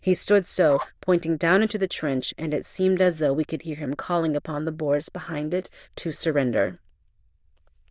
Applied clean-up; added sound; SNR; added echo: neural diffusion model UNIVERSE++.